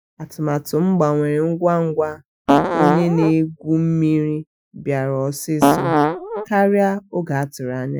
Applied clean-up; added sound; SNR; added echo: classical method Wiener filter.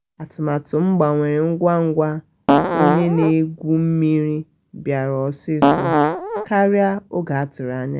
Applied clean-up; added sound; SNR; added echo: none; Fart; -3 dB; none.